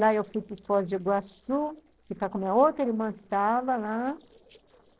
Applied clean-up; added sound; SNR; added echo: neural separator model SepFormer DNS4.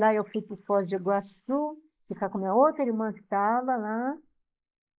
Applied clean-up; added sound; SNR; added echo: neural mask model Resemble Enhance denoiser.